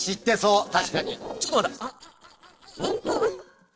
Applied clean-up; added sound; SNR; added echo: neural separator model SepFormer DNS4.